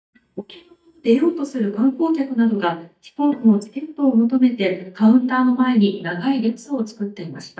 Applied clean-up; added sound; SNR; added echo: neural mask model DeepFilterNet 3.